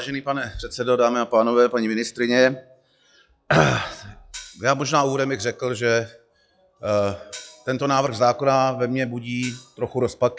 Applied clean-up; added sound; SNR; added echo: classical method log-MMSE.